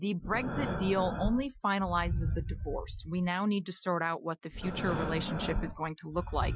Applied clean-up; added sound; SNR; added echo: classical method Wiener filter.